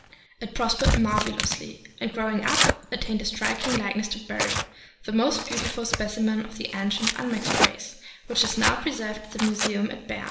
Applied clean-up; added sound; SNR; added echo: none; Tearing; 2 dB; reverberation time 0.9 s.